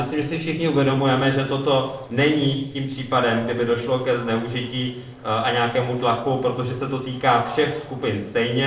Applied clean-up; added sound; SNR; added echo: neural separator model SepFormer DNS4.